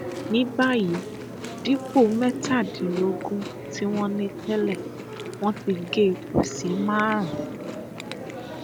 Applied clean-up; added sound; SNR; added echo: none; Chewing, mastication; 8 dB; none.